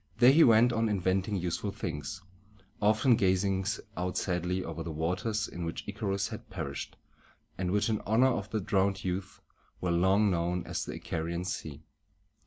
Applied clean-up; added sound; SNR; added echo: none; none; none; none.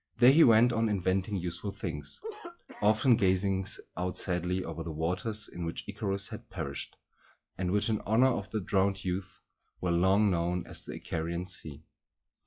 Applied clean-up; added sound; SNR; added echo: classical method log-MMSE.